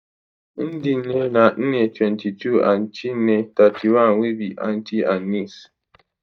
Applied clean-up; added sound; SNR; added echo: neural mask model DeepFilterNet 3.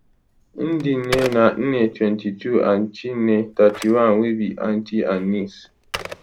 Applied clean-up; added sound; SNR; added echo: none; Telephone; 16 dB; none.